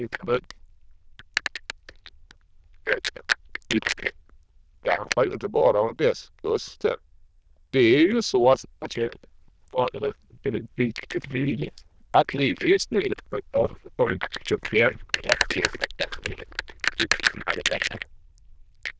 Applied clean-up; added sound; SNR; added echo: neural diffusion model UNIVERSE++.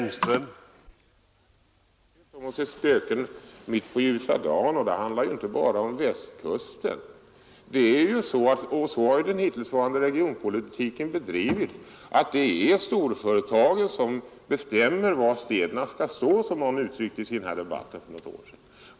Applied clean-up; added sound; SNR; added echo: none; none; none; none.